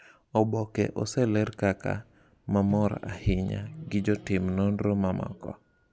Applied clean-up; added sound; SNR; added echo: none; Microwave oven; 16 dB; none.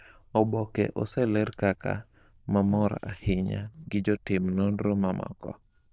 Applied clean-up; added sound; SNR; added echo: neural diffusion model UNIVERSE++.